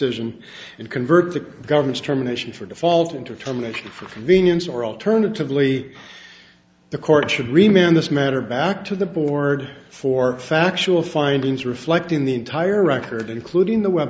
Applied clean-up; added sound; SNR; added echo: none; none; none; none.